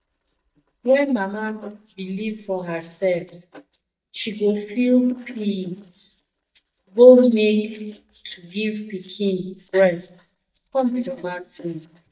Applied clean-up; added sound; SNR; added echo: neural mask model DeepFilterNet 3.